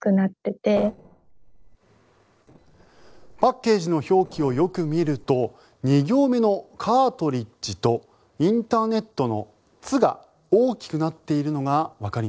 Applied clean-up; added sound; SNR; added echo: neural separator model SepFormer DNS4.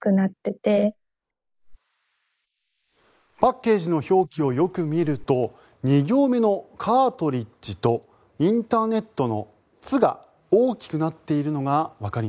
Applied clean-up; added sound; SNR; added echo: neural mask model Resemble Enhance denoiser.